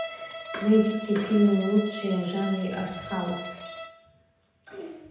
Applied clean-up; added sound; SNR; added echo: none; Bowed string instrument; 11 dB; reverberation time 0.9 s.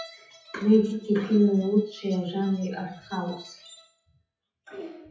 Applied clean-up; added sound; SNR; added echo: classical method WPE with log-MMSE.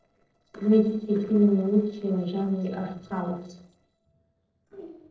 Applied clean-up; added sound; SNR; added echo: neural separator model SepFormer DNS4.